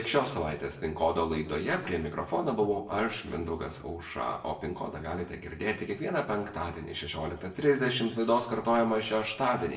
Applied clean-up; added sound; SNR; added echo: none; none; none; reverberation time 0.6 s.